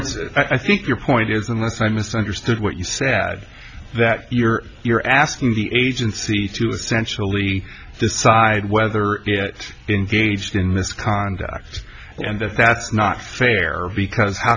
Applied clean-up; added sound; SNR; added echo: none; none; none; none.